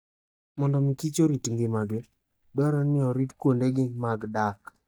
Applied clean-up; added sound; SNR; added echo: neural mask model DeepFilterNet 3.